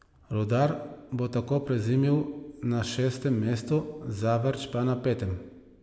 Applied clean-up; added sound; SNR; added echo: none; none; none; none.